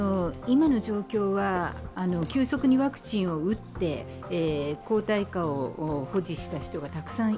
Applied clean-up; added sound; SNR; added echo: none; none; none; none.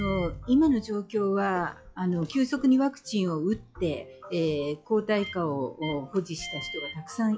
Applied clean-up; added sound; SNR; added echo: classical method log-MMSE.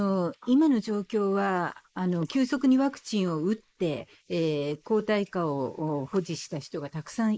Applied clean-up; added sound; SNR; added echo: neural mask model Resemble Enhance denoiser.